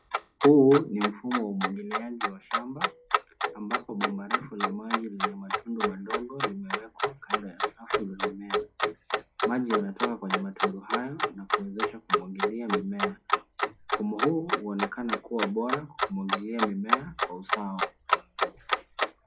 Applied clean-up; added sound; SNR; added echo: classical method log-MMSE.